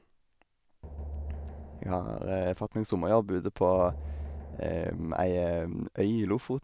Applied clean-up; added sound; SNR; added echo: none; Drum; 11 dB; none.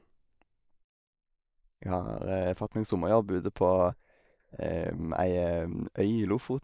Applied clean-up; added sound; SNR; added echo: neural mask model Resemble Enhance denoiser.